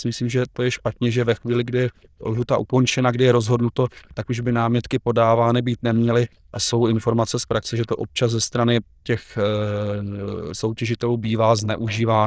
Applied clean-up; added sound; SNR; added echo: neural diffusion model UNIVERSE++.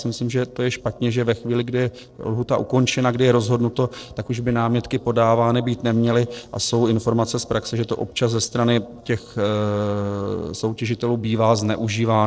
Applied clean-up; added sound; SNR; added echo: neural separator model SepFormer DNS4.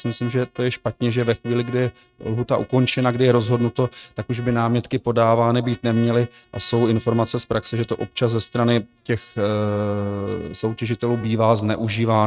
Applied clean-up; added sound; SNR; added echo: neural mask model RNNoise.